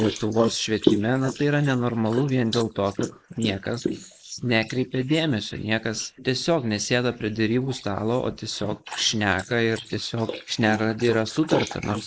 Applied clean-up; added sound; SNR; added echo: neural mask model Resemble Enhance denoiser.